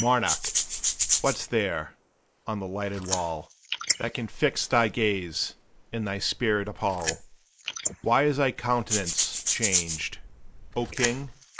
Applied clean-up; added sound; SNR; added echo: neural mask model Resemble Enhance denoiser.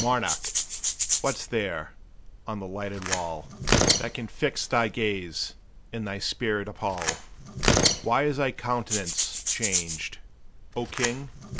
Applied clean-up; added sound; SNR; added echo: none; Rattle (instrument) + Tearing; 0 dB; none.